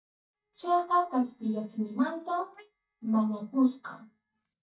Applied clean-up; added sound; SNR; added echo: neural mask model DeepFilterNet 3.